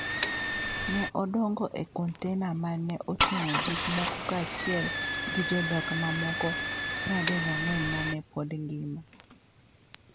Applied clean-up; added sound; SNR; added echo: none; Engine starting / Car; 1 dB; none.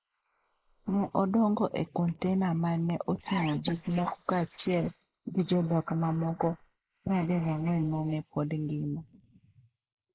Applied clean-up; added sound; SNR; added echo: neural mask model Resemble Enhance denoiser.